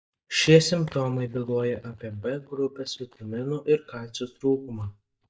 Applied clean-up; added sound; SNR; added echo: neural mask model DeepFilterNet 3.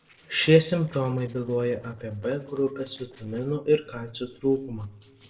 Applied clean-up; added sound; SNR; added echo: neural separator model SepFormer DNS4.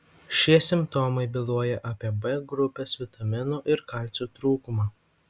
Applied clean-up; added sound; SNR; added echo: none; none; none; none.